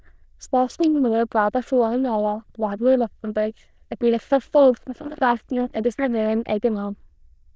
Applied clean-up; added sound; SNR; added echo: neural diffusion model UNIVERSE++.